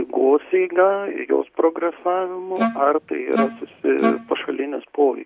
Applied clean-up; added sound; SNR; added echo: none; Wind instrument, woodwind instrument; 5 dB; none.